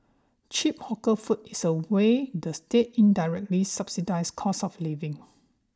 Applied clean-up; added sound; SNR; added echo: none; none; none; none.